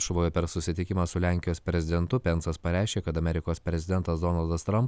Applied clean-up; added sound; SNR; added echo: none; none; none; none.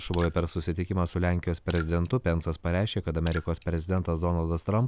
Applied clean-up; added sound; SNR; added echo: none; Raindrop / Splash, splatter; 17 dB; none.